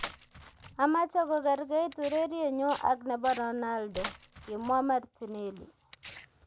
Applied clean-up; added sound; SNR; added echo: none; Tearing; 15 dB; none.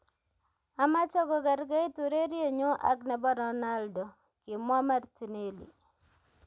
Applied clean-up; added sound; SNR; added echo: none; none; none; none.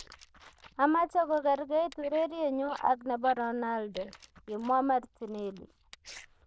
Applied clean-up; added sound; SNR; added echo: neural diffusion model UNIVERSE++.